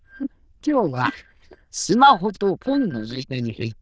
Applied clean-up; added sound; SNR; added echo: neural diffusion model UNIVERSE++.